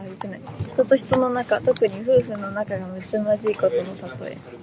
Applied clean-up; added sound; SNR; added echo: none; none; none; none.